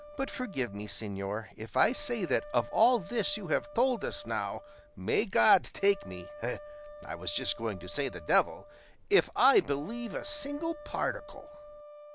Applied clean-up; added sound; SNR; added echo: none; Wind instrument, woodwind instrument; 18 dB; none.